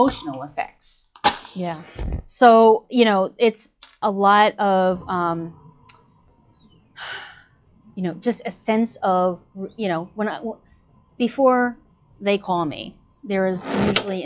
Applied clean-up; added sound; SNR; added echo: classical method log-MMSE.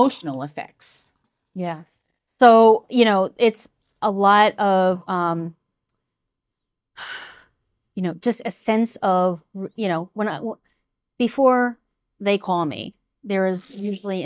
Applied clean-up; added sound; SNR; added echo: neural mask model DeepFilterNet 3.